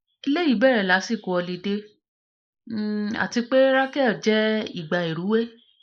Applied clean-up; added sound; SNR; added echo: neural mask model Resemble Enhance denoiser.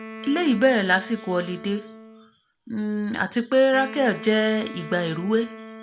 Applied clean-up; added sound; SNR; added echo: none; Wind instrument, woodwind instrument; 15 dB; none.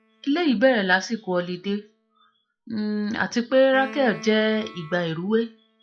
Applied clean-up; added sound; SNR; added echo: classical method log-MMSE.